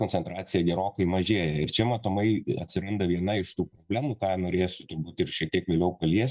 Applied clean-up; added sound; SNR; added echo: neural mask model DeepFilterNet 3.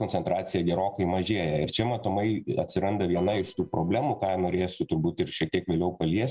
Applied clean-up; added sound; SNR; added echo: neural separator model SepFormer DNS4.